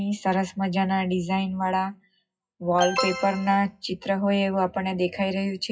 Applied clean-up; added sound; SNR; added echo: classical method WPE with log-MMSE.